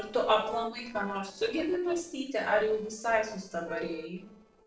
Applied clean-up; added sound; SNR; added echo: neural separator model SepFormer DNS4.